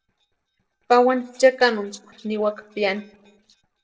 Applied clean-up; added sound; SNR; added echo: neural separator model SepFormer DNS4.